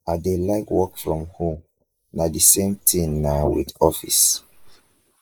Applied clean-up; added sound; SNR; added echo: neural mask model Resemble Enhance denoiser.